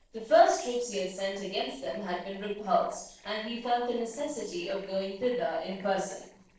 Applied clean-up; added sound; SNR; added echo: neural separator model SepFormer DNS4.